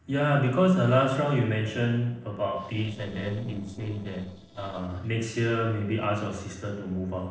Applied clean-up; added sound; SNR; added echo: neural separator model SepFormer DNS4.